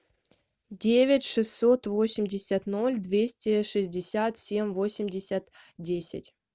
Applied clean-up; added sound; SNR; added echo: none; none; none; none.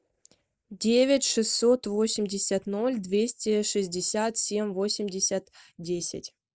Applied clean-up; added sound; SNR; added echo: neural mask model Resemble Enhance denoiser.